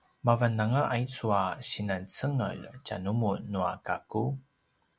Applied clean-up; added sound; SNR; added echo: none; none; none; none.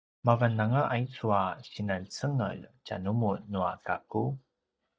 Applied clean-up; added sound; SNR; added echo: neural mask model DeepFilterNet 3.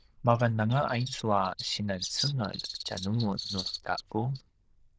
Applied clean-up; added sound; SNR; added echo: neural diffusion model UNIVERSE++.